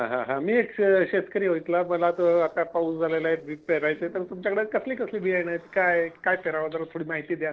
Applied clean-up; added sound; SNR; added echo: neural separator model SepFormer DNS4.